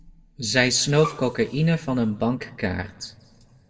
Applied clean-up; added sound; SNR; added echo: none; Bowed string instrument; 12 dB; reverberation time 1.4 s.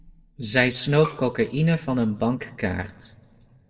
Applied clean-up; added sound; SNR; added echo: neural separator model SepFormer DNS4.